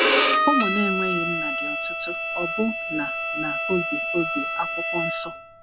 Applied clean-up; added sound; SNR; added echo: none; Bowed string instrument; -4 dB; none.